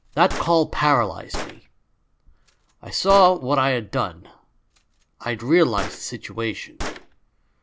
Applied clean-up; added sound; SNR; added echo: none; Gunshot, gunfire; 12 dB; none.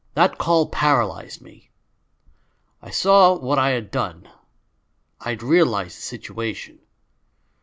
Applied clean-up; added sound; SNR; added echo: none; none; none; none.